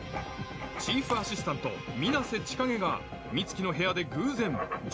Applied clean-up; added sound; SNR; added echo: none; Writing; 12 dB; none.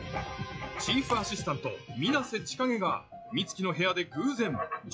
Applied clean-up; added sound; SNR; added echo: classical method log-MMSE.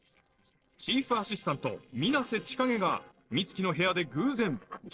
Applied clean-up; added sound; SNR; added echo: neural separator model SepFormer DNS4.